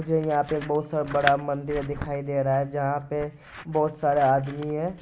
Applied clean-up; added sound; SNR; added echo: none; Scissors; 13 dB; none.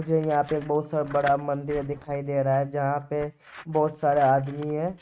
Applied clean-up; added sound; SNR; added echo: neural mask model RNNoise.